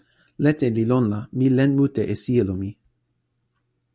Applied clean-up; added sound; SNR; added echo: none; none; none; none.